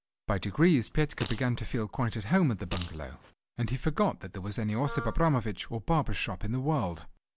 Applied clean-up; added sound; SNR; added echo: none; Fart + Wind instrument, woodwind instrument; 14 dB; none.